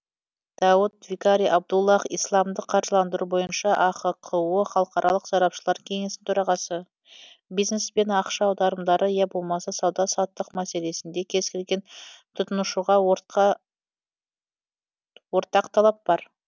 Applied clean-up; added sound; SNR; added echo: none; none; none; none.